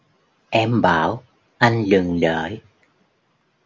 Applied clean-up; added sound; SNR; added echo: none; none; none; none.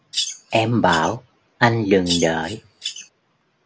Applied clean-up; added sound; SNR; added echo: none; Bird vocalization, bird call, bird song; 8 dB; none.